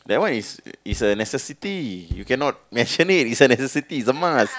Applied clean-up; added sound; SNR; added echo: none; Bass drum; 13 dB; none.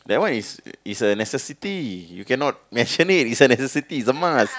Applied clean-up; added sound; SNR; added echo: none; none; none; none.